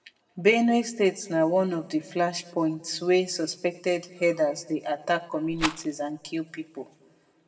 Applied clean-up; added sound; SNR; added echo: none; Rattle; 8 dB; reverberation time 1.5 s.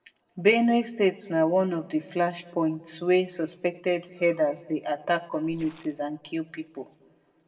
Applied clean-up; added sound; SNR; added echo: neural separator model SepFormer DNS4.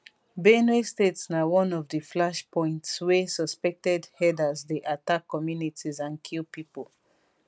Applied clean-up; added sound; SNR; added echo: none; none; none; none.